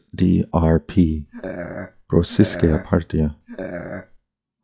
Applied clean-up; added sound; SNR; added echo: classical method log-MMSE.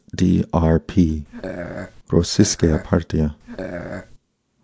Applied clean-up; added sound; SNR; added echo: neural mask model Resemble Enhance denoiser.